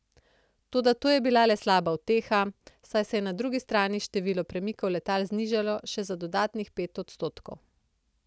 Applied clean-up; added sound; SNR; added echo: none; none; none; none.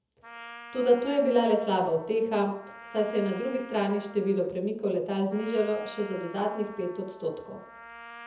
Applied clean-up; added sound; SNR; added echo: none; Trumpet; 18 dB; reverberation time 0.7 s.